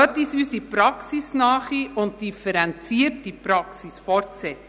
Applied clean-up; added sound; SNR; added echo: none; none; none; none.